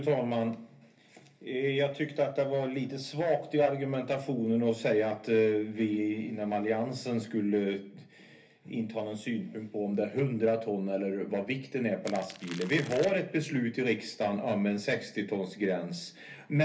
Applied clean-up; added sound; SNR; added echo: none; Crackle; 14 dB; reverberation time 0.3 s.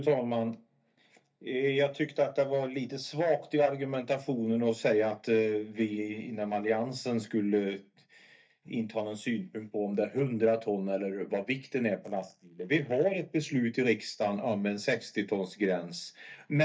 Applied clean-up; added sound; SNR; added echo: neural mask model DeepFilterNet 3.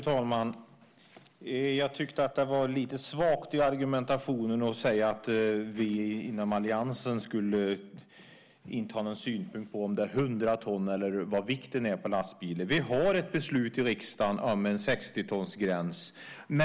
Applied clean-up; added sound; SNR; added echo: none; none; none; none.